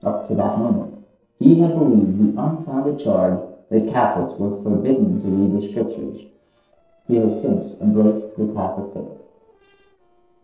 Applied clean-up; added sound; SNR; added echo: neural separator model SepFormer DNS4.